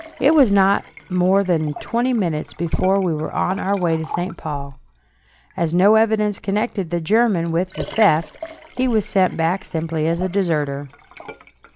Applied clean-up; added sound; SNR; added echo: none; Liquid; 17 dB; none.